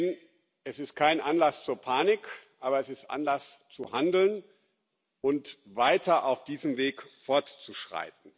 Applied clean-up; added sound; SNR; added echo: none; none; none; none.